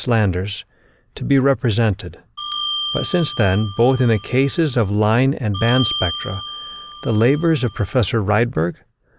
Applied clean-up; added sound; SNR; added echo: none; Bell; 9 dB; none.